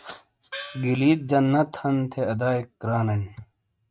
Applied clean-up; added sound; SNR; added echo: neural mask model RNNoise.